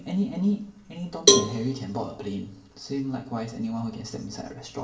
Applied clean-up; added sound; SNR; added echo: none; Cowbell; -5 dB; reverberation time 0.8 s.